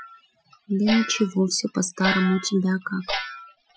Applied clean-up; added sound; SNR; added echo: classical method Wiener filter.